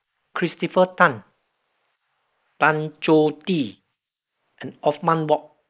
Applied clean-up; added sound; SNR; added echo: neural mask model Resemble Enhance denoiser.